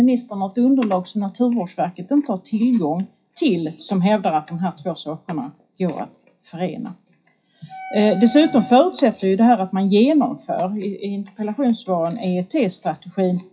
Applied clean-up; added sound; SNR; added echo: classical method WPE with log-MMSE.